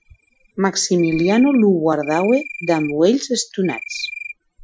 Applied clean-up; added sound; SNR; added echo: classical method Wiener filter.